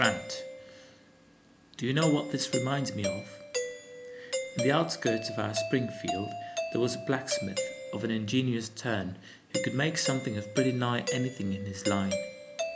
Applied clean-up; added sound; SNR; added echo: none; Doorbell; 5 dB; none.